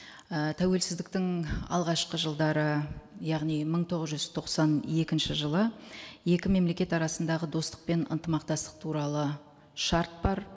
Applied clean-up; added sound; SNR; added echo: none; none; none; none.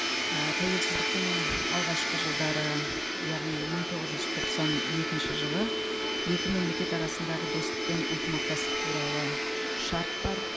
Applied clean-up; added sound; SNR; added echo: none; Domestic sounds, home sounds; -4 dB; none.